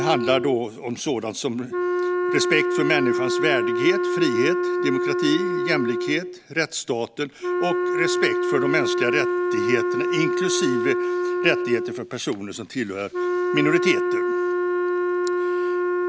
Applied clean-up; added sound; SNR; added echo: none; Wind instrument, woodwind instrument; -2 dB; none.